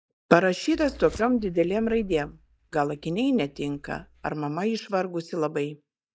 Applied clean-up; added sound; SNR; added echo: neural mask model DeepFilterNet 3.